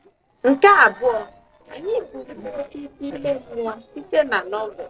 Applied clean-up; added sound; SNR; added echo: neural separator model SepFormer DNS4.